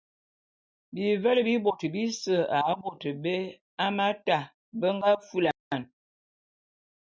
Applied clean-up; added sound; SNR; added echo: none; none; none; none.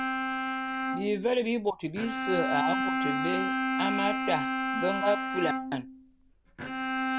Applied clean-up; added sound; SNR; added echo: none; Bowed string instrument; -1 dB; none.